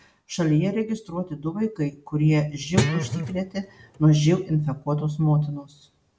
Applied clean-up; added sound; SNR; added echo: none; Guitar; 3 dB; none.